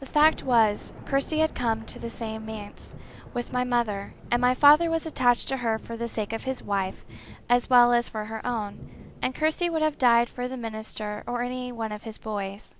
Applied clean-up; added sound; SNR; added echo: none; Thunder / Rain; 18 dB; none.